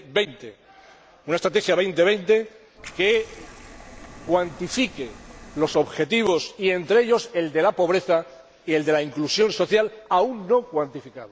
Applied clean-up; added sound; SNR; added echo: none; Liquid; 19 dB; none.